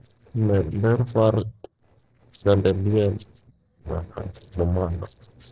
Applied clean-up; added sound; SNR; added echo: neural separator model SepFormer DNS4.